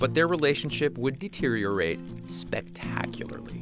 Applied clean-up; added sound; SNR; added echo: none; Fire; 9 dB; none.